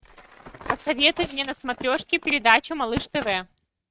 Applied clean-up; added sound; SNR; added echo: neural mask model RNNoise.